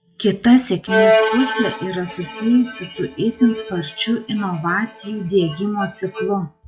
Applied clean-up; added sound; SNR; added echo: classical method log-MMSE.